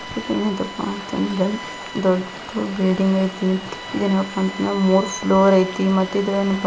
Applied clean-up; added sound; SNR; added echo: none; Bowed string instrument + Stream; 13 dB; none.